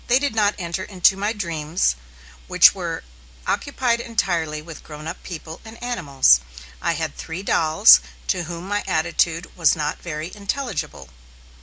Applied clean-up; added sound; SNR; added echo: none; none; none; none.